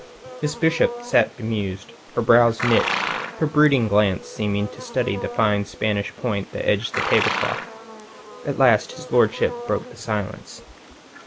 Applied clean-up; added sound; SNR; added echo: none; Livestock, farm animals, working animals; 9 dB; none.